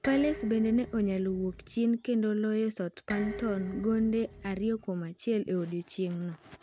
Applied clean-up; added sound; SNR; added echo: none; Dishes, pots, and pans; 15 dB; none.